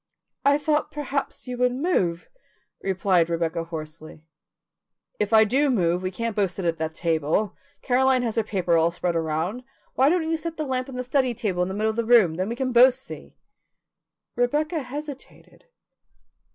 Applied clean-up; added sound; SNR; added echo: none; none; none; none.